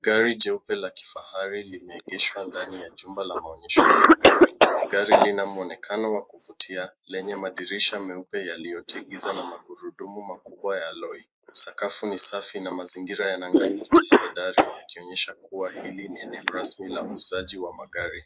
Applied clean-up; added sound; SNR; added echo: neural mask model Resemble Enhance denoiser.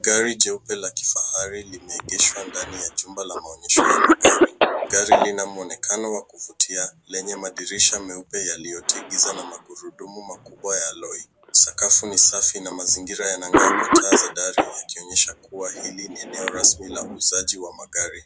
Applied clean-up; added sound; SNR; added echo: none; Cough; 2 dB; none.